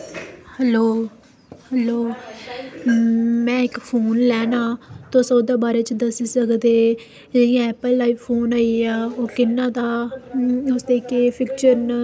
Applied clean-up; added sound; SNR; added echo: none; none; none; none.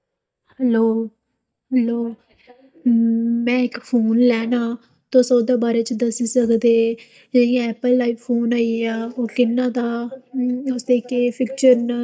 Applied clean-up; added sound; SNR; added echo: neural mask model DeepFilterNet 3.